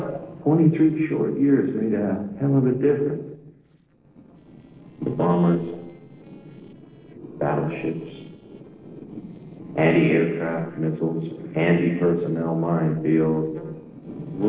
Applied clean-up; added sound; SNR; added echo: neural separator model SepFormer DNS4.